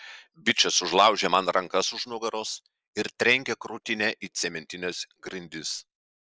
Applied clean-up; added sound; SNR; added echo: neural mask model Resemble Enhance denoiser.